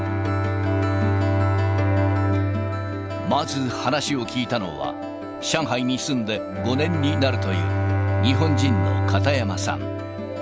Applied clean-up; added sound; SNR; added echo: none; Bowed string instrument; -1 dB; none.